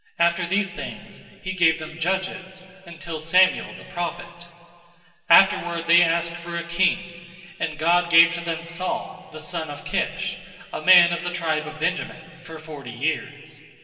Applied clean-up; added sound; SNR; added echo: none; none; none; reverberation time 2.3 s.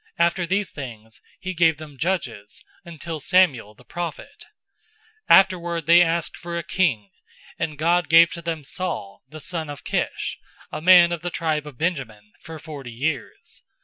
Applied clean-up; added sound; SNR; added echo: none; none; none; none.